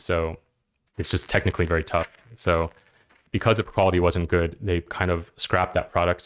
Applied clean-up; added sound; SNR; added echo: neural mask model RNNoise.